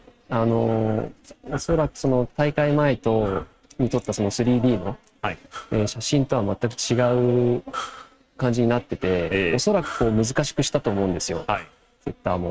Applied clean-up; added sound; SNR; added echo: neural mask model RNNoise.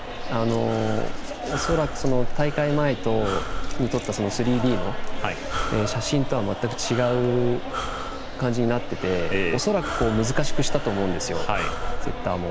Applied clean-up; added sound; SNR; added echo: none; Breathing; 2 dB; none.